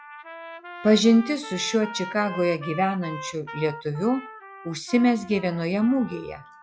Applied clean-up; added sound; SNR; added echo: classical method log-MMSE.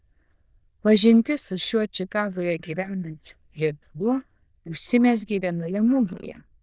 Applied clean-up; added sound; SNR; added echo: neural diffusion model UNIVERSE++.